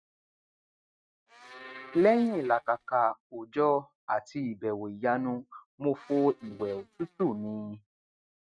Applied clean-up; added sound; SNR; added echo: neural mask model RNNoise.